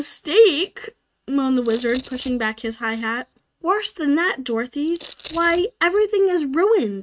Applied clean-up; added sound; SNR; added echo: neural mask model RNNoise.